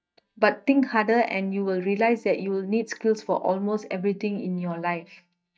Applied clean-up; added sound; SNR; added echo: neural mask model DeepFilterNet 3.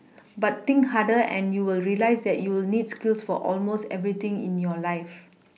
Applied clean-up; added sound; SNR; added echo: none; none; none; none.